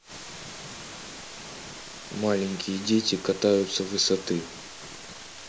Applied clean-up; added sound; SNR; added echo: none; none; none; none.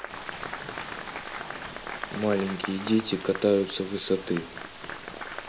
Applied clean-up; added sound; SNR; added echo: none; Applause; 10 dB; none.